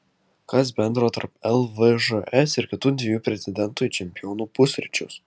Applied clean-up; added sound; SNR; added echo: none; none; none; none.